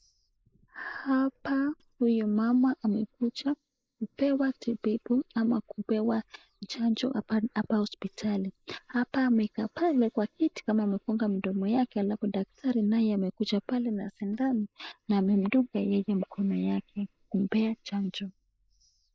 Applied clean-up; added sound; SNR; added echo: neural mask model Resemble Enhance denoiser.